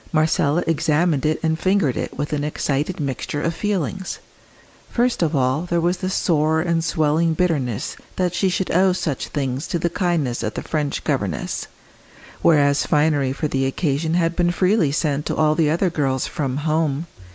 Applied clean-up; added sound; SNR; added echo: none; none; none; none.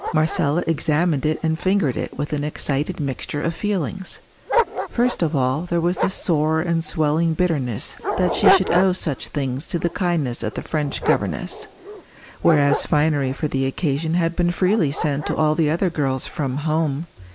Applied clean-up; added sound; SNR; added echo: none; Dog; 8 dB; none.